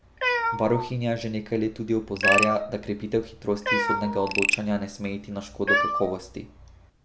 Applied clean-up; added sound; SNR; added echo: none; Cat + Frog; 0 dB; none.